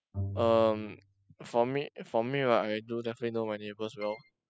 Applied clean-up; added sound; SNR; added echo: classical method spectral subtraction.